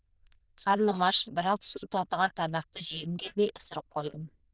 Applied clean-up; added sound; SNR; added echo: neural diffusion model UNIVERSE++.